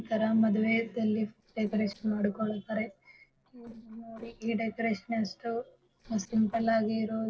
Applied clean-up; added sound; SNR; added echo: neural separator model SepFormer DNS4.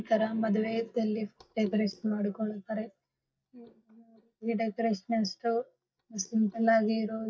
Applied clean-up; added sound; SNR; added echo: neural mask model DeepFilterNet 3.